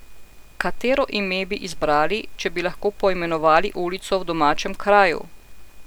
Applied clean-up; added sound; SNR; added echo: none; none; none; none.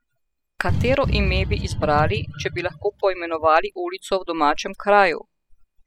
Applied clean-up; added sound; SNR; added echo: classical method spectral subtraction.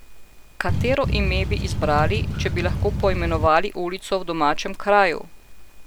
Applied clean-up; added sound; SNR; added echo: none; Boat, Water vehicle; 1 dB; none.